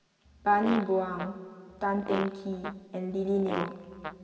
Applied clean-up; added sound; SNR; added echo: none; Fart; 9 dB; reverberation time 2.1 s.